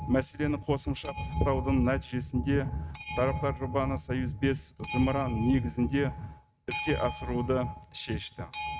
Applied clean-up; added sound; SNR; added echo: neural mask model RNNoise.